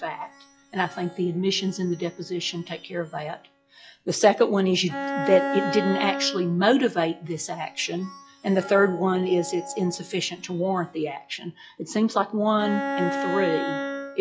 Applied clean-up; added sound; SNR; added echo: classical method log-MMSE.